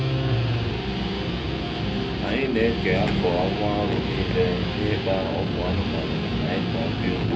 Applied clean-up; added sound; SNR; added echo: none; Guitar; -3 dB; reverberation time 0.3 s.